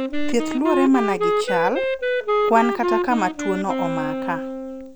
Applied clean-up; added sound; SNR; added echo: none; Wind instrument, woodwind instrument; 0 dB; none.